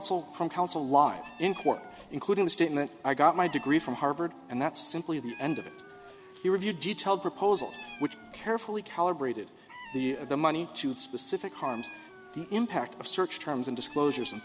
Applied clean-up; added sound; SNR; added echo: none; Meow + Wind instrument, woodwind instrument; 19 dB; none.